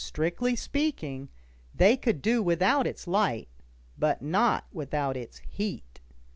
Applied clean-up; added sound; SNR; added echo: none; none; none; none.